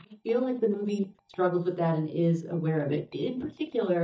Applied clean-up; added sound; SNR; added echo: neural mask model DeepFilterNet 3.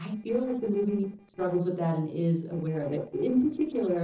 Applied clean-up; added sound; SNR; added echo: neural separator model SepFormer DNS4.